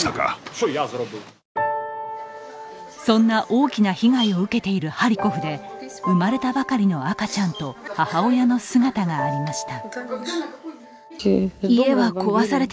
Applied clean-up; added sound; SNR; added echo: none; none; none; none.